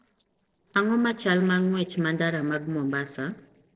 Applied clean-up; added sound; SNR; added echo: neural separator model SepFormer DNS4.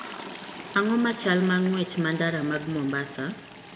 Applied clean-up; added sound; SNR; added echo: none; Toilet flush; 14 dB; reverberation time 1.4 s.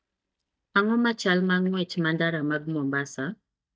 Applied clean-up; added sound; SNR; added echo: neural mask model DeepFilterNet 3.